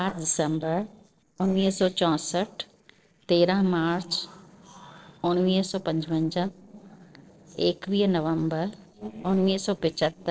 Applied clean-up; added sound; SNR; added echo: neural separator model SepFormer DNS4.